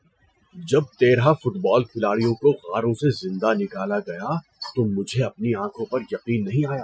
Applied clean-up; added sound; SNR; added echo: classical method Wiener filter.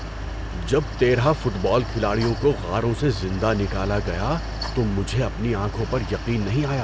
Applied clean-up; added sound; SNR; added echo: none; Mechanical fan; 7 dB; none.